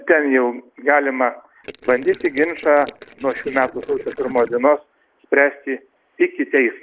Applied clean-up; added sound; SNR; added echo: neural separator model SepFormer DNS4.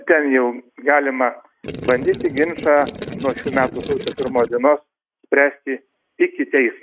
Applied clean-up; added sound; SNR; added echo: neural mask model RNNoise.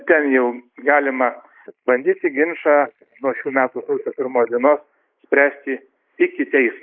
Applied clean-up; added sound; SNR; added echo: neural mask model Resemble Enhance denoiser.